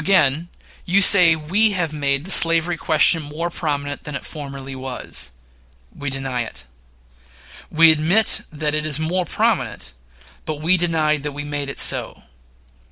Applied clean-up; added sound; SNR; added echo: none; none; none; none.